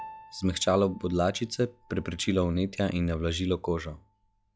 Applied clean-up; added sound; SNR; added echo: classical method log-MMSE.